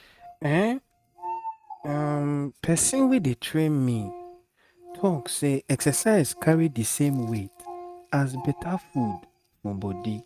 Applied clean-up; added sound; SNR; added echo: neural mask model RNNoise.